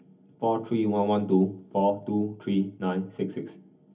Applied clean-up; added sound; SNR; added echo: none; none; none; reverberation time 0.3 s.